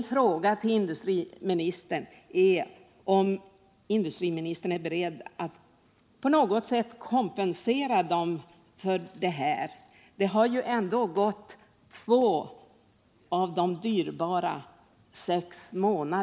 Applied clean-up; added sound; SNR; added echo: none; none; none; none.